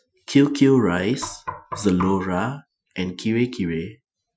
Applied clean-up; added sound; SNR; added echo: classical method Wiener filter.